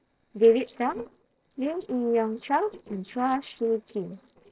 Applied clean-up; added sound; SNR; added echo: neural separator model SepFormer DNS4.